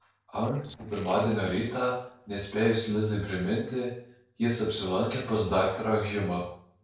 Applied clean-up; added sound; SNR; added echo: neural separator model SepFormer DNS4.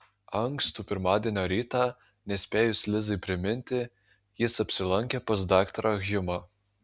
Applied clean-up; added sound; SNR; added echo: none; none; none; none.